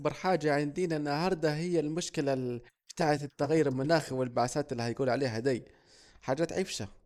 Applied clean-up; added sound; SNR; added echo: neural mask model Resemble Enhance denoiser.